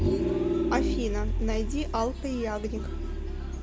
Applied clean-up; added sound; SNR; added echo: none; Vehicle; -4 dB; none.